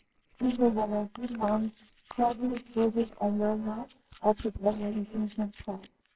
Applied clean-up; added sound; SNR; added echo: neural separator model SepFormer WHAMR!.